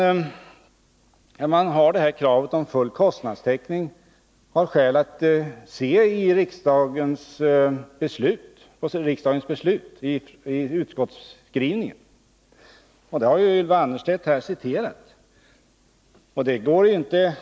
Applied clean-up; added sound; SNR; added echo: none; none; none; none.